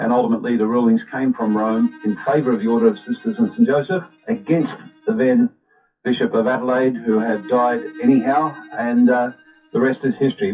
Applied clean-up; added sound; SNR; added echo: classical method WPE with log-MMSE.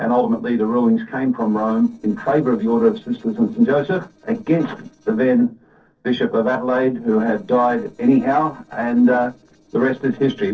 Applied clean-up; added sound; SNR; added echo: neural separator model SepFormer DNS4.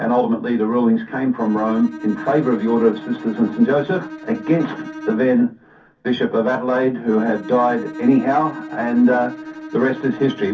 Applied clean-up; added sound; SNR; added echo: none; Bowed string instrument; 15 dB; reverberation time 0.3 s.